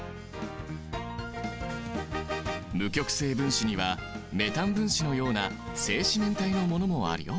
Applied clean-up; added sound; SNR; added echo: none; none; none; none.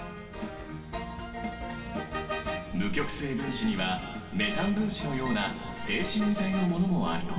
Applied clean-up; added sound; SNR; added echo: none; none; none; reverberation time 2.2 s.